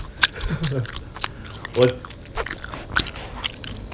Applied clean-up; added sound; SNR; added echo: none; Chewing, mastication; 2 dB; none.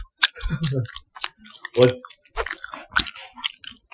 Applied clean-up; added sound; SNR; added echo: classical method Wiener filter.